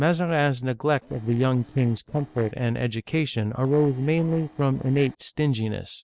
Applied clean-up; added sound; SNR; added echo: neural separator model SepFormer DNS4.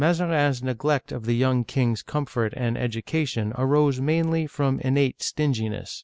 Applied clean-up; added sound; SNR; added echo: none; none; none; none.